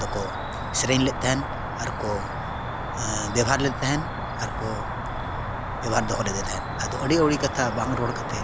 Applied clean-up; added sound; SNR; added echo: none; Cricket; 3 dB; none.